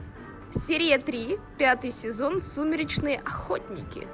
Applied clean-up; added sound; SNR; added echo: none; none; none; none.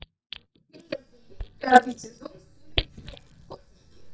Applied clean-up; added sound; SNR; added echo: neural mask model DeepFilterNet 3.